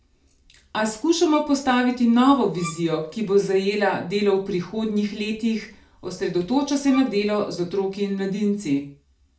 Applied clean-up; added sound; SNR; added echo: none; Bowed string instrument; 16 dB; reverberation time 0.3 s.